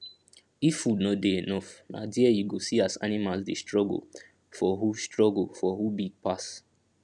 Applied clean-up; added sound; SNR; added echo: none; none; none; none.